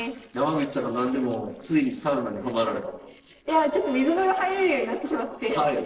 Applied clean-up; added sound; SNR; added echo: neural separator model SepFormer DNS4.